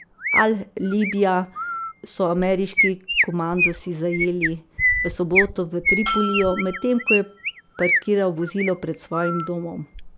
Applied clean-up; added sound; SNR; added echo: none; Bell + Chirp, tweet; 2 dB; none.